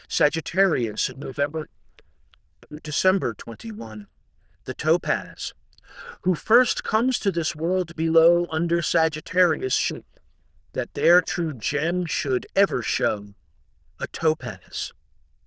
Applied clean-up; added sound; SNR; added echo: neural diffusion model UNIVERSE++.